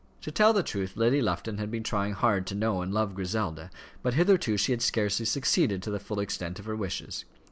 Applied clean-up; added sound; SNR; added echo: none; none; none; none.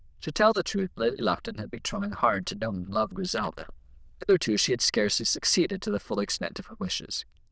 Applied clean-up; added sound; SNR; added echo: neural diffusion model UNIVERSE++.